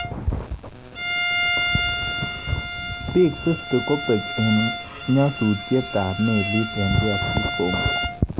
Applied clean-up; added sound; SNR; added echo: none; Bowed string instrument; 4 dB; none.